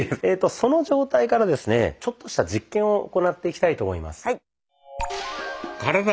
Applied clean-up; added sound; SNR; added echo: none; none; none; none.